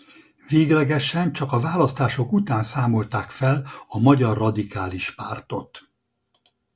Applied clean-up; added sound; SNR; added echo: none; none; none; none.